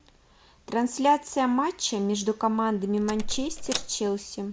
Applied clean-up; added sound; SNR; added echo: none; Door; 5 dB; none.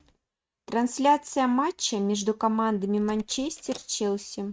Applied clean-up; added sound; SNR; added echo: neural mask model RNNoise.